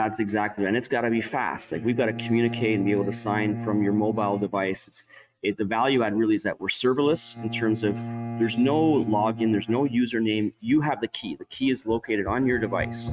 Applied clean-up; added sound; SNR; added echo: neural mask model RNNoise.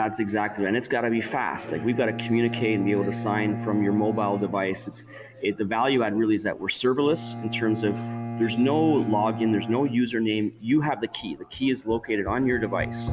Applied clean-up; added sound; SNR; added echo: none; Bowed string instrument; 10 dB; none.